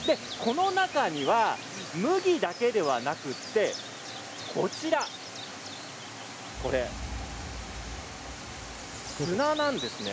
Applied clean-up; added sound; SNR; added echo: none; Bird vocalization, bird call, bird song + Boom; 13 dB; none.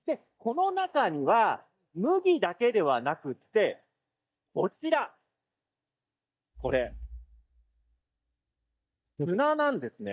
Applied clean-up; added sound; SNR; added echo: neural mask model DeepFilterNet 3.